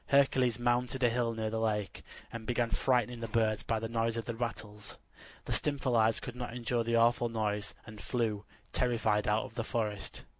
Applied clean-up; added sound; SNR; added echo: none; Zipper (clothing); 20 dB; none.